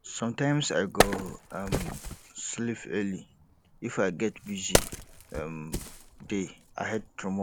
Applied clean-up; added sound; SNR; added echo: none; Wood; 1 dB; none.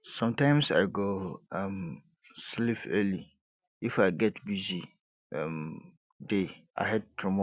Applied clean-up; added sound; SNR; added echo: none; none; none; none.